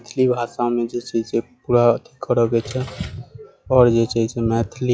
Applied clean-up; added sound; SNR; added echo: classical method log-MMSE.